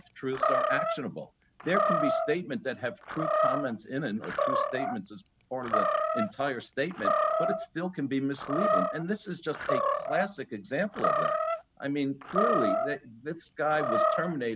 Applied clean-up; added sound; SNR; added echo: none; Animal; -3 dB; none.